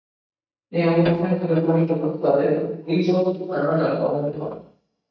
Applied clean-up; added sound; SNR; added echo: neural mask model DeepFilterNet 3.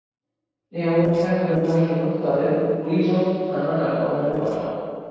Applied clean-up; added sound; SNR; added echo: neural separator model SepFormer DNS4.